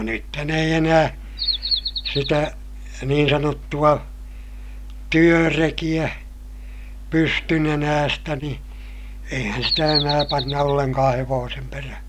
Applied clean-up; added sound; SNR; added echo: none; Bird vocalization, bird call, bird song; 4 dB; none.